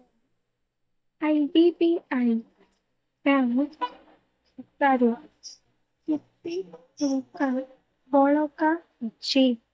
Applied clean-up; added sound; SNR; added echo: neural mask model DeepFilterNet 3.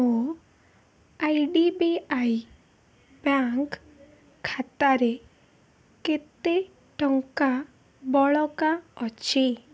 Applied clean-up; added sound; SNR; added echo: none; none; none; none.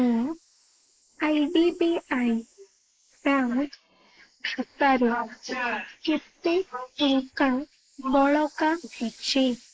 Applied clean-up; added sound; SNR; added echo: neural mask model Resemble Enhance denoiser.